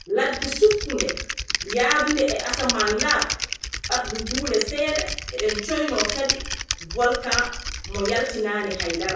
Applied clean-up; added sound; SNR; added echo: none; Typing; 4 dB; reverberation time 0.6 s.